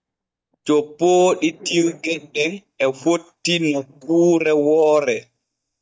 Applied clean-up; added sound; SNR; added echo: neural mask model DeepFilterNet 3.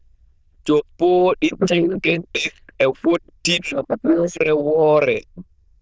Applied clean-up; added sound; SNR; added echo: neural diffusion model UNIVERSE++.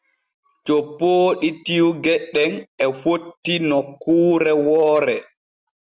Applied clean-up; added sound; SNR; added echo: none; none; none; none.